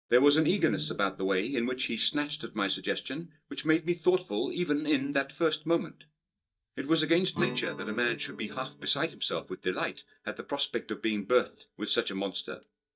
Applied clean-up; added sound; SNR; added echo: neural mask model DeepFilterNet 3.